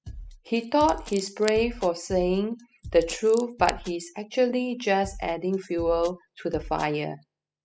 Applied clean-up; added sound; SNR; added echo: classical method spectral subtraction.